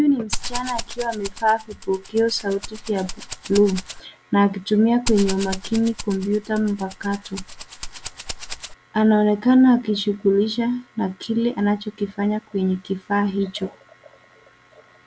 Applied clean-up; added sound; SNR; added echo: none; Rattle (instrument); 9 dB; none.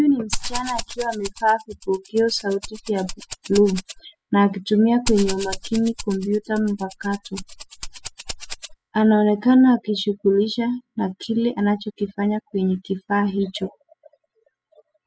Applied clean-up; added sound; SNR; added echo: classical method spectral subtraction.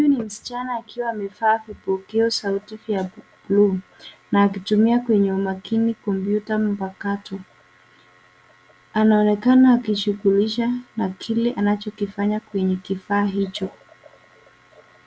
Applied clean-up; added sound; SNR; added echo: none; none; none; none.